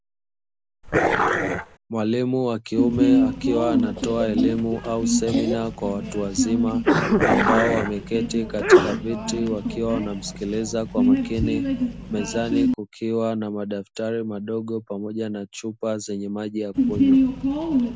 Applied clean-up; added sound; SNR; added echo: none; Sneeze + Dog; -3 dB; none.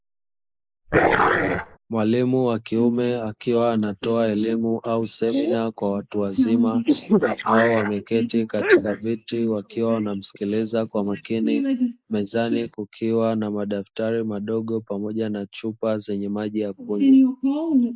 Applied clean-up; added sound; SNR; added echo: neural mask model Resemble Enhance denoiser.